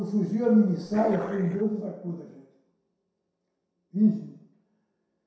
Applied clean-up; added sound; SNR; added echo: none; Dog; 14 dB; reverberation time 0.7 s.